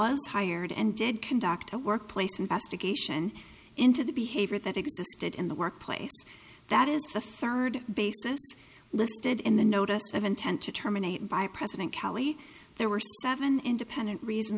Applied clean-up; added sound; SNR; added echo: none; none; none; none.